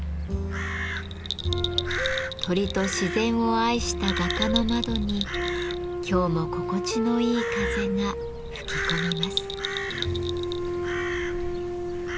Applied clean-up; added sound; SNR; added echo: none; Bell + Crow; 6 dB; none.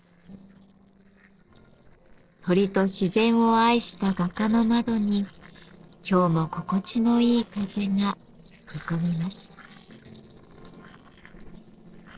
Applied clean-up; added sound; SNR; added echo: neural separator model SepFormer DNS4.